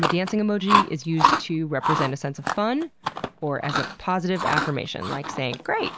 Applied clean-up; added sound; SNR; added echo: none; Chewing, mastication; 0 dB; none.